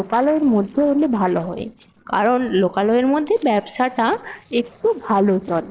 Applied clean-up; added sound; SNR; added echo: neural separator model SepFormer DNS4.